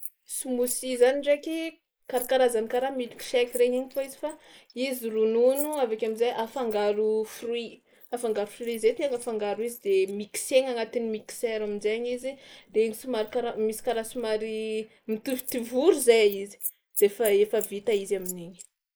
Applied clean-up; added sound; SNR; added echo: neural mask model Resemble Enhance denoiser.